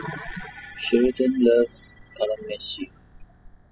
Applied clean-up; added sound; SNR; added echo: classical method spectral subtraction.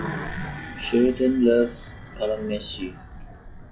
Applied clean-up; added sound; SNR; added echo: classical method log-MMSE.